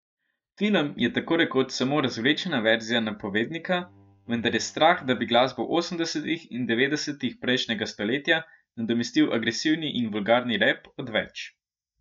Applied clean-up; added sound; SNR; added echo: neural mask model DeepFilterNet 3.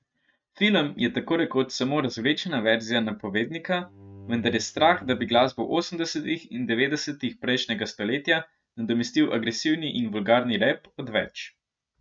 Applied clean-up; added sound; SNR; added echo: neural mask model RNNoise.